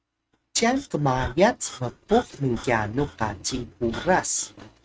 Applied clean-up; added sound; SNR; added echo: neural mask model RNNoise.